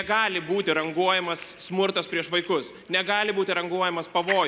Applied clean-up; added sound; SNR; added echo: none; Fire; 16 dB; none.